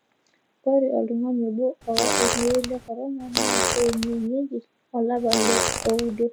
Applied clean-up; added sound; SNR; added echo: none; Fart; 1 dB; none.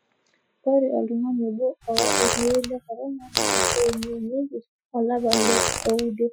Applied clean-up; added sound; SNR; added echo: classical method Wiener filter.